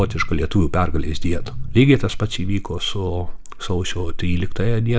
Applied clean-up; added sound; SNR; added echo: none; none; none; none.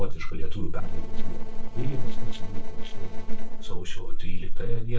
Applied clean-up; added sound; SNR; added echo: neural separator model SepFormer DNS4.